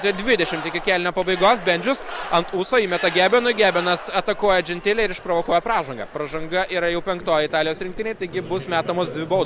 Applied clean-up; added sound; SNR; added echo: none; Boiling; 17 dB; none.